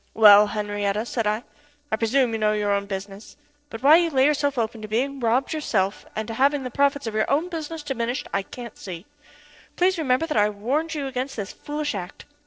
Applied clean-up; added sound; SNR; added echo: neural separator model SepFormer DNS4.